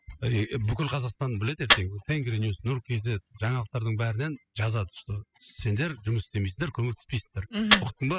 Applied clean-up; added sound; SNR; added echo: classical method spectral subtraction.